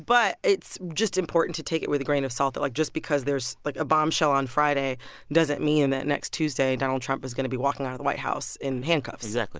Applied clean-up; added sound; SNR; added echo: none; none; none; none.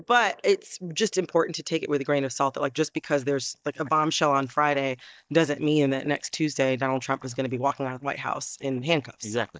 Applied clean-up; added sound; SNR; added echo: neural mask model DeepFilterNet 3.